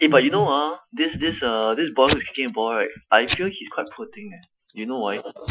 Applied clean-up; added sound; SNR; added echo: classical method Wiener filter.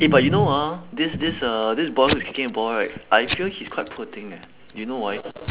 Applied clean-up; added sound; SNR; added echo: none; Packing tape, duct tape / Tearing; 8 dB; none.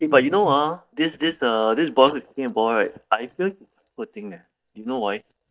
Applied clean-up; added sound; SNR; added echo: neural mask model DeepFilterNet 3.